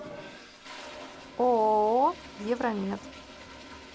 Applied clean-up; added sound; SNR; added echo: none; Toilet flush; 15 dB; none.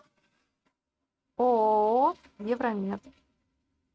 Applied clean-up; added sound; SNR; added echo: neural mask model RNNoise.